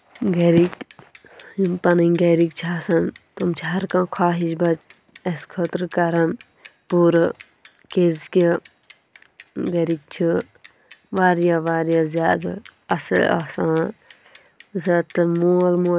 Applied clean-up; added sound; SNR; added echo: none; Bicycle; 16 dB; none.